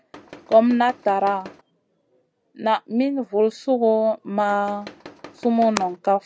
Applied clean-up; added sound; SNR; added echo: none; Tools; 20 dB; none.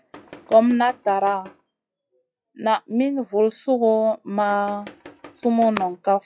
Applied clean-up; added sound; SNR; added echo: classical method log-MMSE.